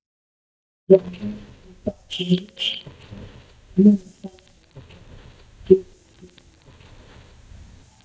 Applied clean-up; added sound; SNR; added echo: neural mask model DeepFilterNet 3.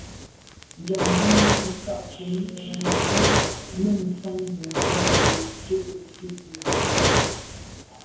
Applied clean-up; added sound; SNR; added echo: none; Fire; -4 dB; reverberation time 0.9 s.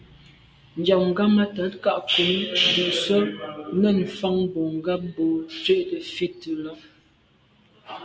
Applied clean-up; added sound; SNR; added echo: none; none; none; none.